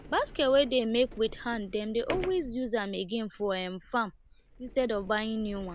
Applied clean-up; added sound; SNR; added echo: none; Sliding door; 16 dB; none.